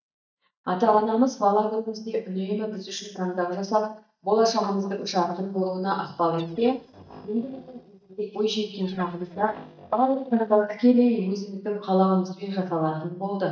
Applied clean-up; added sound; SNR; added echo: neural mask model DeepFilterNet 3.